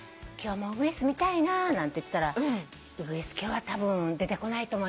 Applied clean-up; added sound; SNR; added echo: none; none; none; none.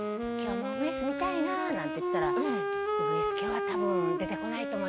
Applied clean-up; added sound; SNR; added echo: none; Wind instrument, woodwind instrument; -3 dB; none.